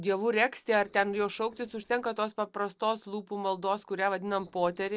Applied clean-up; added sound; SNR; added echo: neural separator model SepFormer DNS4.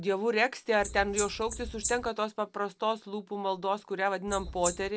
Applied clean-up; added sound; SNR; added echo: none; Wild animals; 6 dB; none.